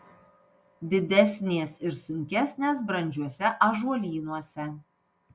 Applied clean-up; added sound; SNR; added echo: none; none; none; none.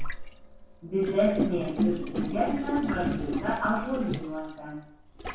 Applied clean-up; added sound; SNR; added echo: none; Gurgling; 2 dB; reverberation time 0.7 s.